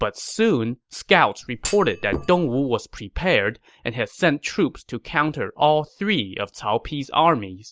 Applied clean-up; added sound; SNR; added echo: none; Thump, thud; 10 dB; none.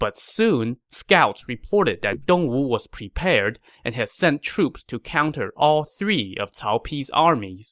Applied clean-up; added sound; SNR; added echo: neural mask model Resemble Enhance denoiser.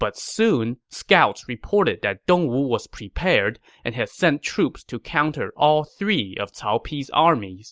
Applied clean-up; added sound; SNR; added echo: none; none; none; none.